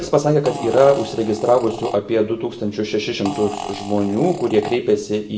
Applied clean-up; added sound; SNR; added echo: none; Fart; 14 dB; reverberation time 0.6 s.